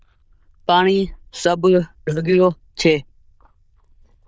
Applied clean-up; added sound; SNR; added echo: neural diffusion model UNIVERSE++.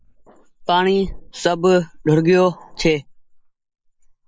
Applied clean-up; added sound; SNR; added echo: neural mask model Resemble Enhance denoiser.